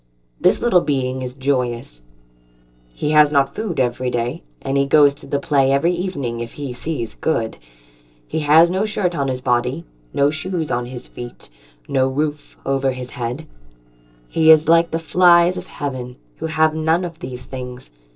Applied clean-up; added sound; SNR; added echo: neural separator model SepFormer DNS4.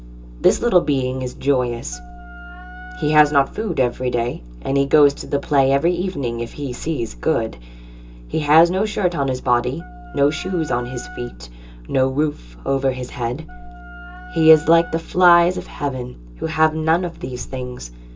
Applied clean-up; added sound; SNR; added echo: none; Wind instrument, woodwind instrument; 18 dB; reverberation time 0.2 s.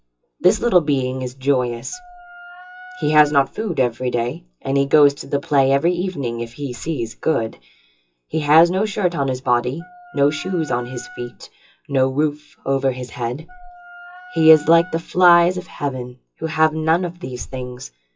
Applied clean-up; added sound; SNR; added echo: classical method WPE with log-MMSE.